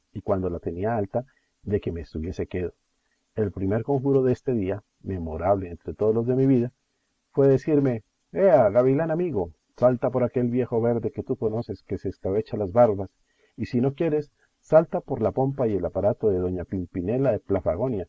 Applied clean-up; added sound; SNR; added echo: none; none; none; none.